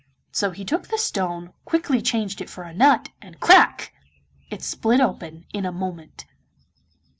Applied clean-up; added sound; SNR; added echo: none; none; none; none.